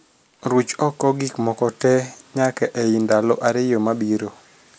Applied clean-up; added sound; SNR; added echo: none; none; none; none.